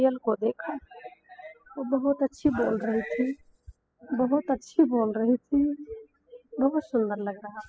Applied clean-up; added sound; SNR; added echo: classical method spectral subtraction.